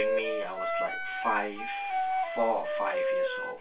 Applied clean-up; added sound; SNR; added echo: none; Wind instrument, woodwind instrument; -2 dB; reverberation time 0.1 s.